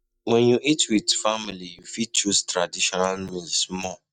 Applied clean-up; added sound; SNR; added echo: neural mask model DeepFilterNet 3.